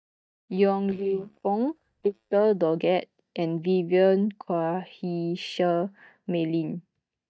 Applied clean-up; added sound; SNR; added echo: neural mask model DeepFilterNet 3.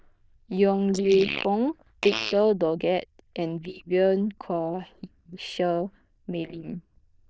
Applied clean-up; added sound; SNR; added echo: neural diffusion model UNIVERSE++.